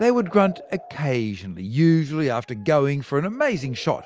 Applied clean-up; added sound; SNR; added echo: none; none; none; none.